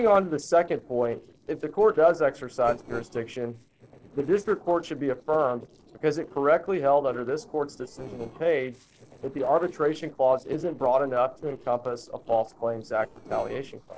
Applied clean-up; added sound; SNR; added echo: neural separator model SepFormer DNS4.